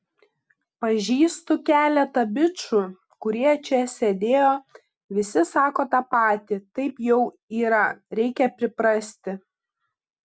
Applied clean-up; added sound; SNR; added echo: none; none; none; none.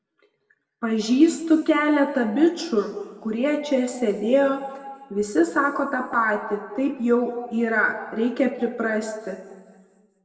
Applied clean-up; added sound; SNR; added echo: none; none; none; reverberation time 1.4 s.